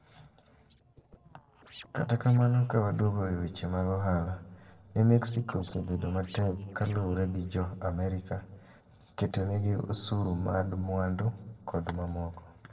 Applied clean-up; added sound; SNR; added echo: neural separator model SepFormer DNS4.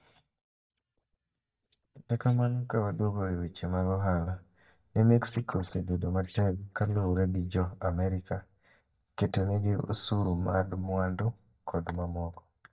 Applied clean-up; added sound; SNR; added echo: neural mask model DeepFilterNet 3.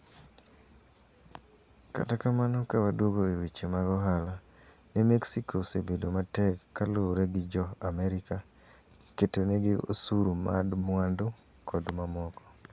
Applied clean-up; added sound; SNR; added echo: none; none; none; none.